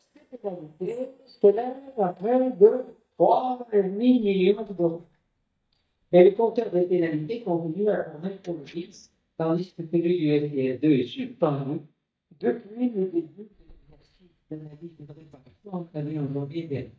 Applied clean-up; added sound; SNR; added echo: neural mask model DeepFilterNet 3.